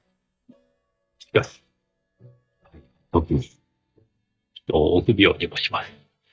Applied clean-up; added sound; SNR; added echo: neural mask model DeepFilterNet 3.